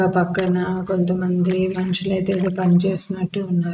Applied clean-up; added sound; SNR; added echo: neural mask model RNNoise.